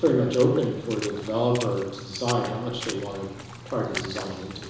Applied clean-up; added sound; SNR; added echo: none; Water / Splash, splatter; 14 dB; reverberation time 1.0 s.